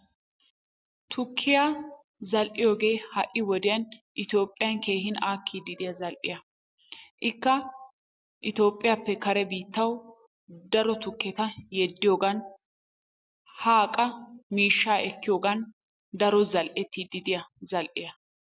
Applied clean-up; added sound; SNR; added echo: none; none; none; none.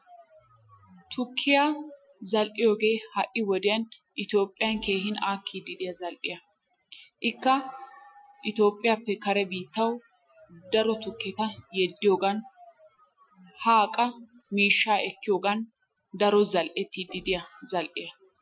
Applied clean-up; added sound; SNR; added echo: classical method Wiener filter.